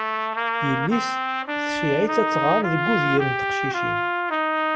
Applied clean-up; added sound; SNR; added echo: none; Trumpet; -3 dB; none.